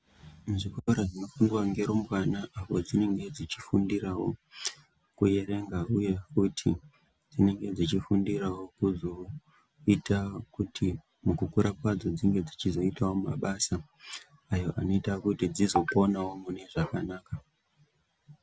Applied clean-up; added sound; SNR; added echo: none; none; none; none.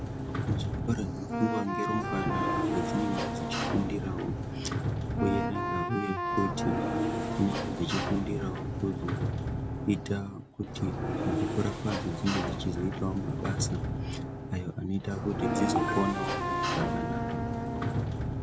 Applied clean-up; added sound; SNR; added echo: none; Sliding door + Wind instrument, woodwind instrument; -2 dB; none.